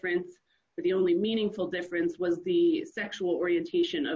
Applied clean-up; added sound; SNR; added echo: none; none; none; none.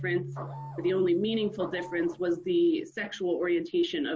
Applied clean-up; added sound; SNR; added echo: none; Keyboard (musical) + Printer / Engine; 15 dB; none.